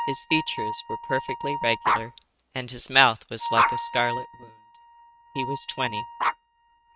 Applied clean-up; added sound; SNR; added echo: neural mask model RNNoise.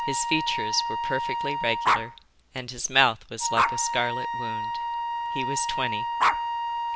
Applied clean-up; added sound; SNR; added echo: none; Dog + Wind instrument, woodwind instrument; -2 dB; none.